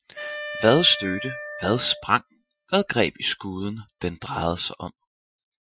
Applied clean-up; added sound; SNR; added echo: classical method Wiener filter.